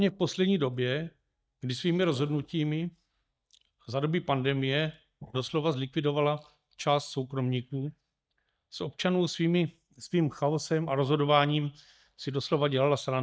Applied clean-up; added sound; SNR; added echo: neural mask model DeepFilterNet 3.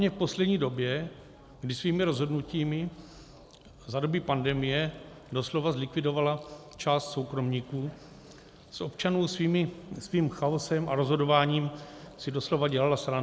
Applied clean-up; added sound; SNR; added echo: none; none; none; none.